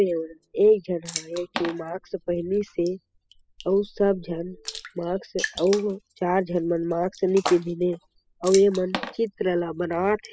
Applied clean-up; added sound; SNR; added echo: classical method spectral subtraction.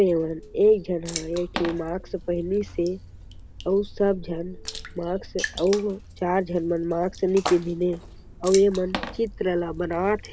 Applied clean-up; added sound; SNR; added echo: none; Splash, splatter + Water / Splash, splatter; 12 dB; none.